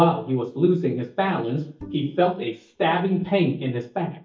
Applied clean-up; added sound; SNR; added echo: neural mask model DeepFilterNet 3.